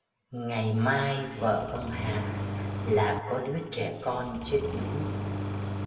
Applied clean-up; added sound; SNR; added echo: none; Engine starting; 4 dB; reverberation time 2.0 s.